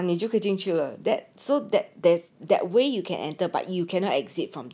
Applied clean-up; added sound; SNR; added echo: none; none; none; none.